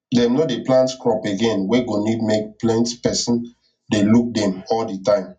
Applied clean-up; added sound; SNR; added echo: none; none; none; reverberation time 0.3 s.